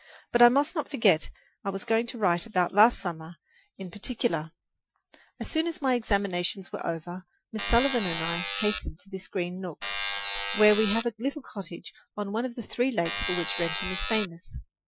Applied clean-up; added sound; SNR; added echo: classical method Wiener filter.